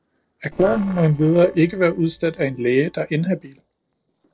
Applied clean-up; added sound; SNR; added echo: neural separator model SepFormer DNS4.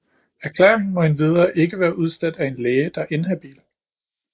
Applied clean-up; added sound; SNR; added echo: neural mask model Resemble Enhance denoiser.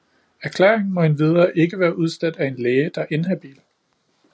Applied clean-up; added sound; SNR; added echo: none; none; none; none.